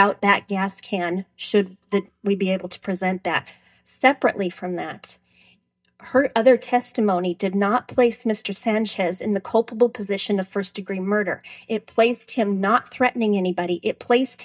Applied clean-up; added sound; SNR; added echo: neural mask model DeepFilterNet 3.